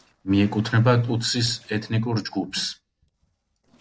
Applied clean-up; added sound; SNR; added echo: neural separator model SepFormer DNS4.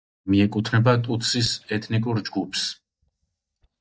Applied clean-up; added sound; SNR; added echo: neural mask model DeepFilterNet 3.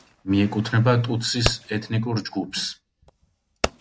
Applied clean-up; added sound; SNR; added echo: none; Fireworks; 10 dB; none.